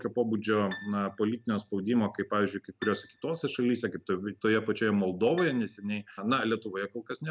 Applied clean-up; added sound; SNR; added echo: none; Piano; 20 dB; none.